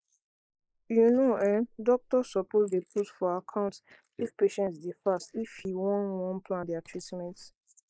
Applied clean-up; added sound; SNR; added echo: neural mask model Resemble Enhance denoiser.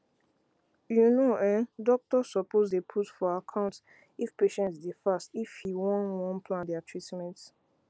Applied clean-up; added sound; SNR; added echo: none; none; none; none.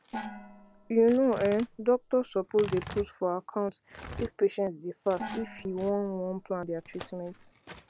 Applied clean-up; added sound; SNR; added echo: none; Gong + Tearing; 14 dB; none.